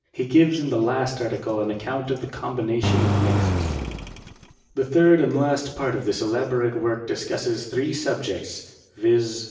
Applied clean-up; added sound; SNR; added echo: none; Engine; 0 dB; reverberation time 0.8 s.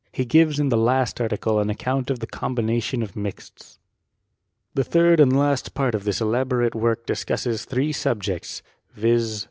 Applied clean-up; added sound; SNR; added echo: none; none; none; none.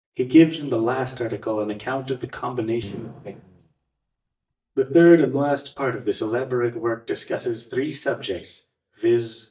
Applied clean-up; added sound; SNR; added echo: neural mask model DeepFilterNet 3.